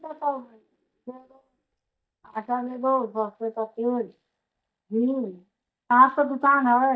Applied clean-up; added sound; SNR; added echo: neural mask model DeepFilterNet 3.